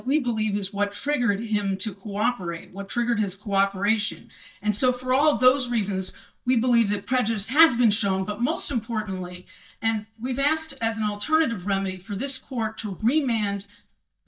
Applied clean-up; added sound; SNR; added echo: neural mask model DeepFilterNet 3.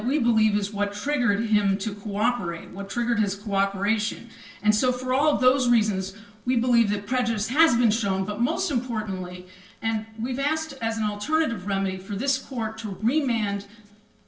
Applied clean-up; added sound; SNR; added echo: neural separator model SepFormer DNS4.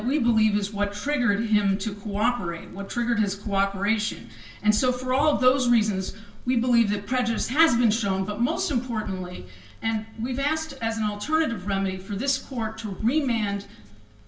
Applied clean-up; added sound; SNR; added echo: none; Crackle; 15 dB; reverberation time 0.3 s.